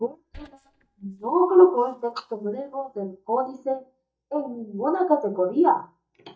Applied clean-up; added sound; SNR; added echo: neural mask model DeepFilterNet 3.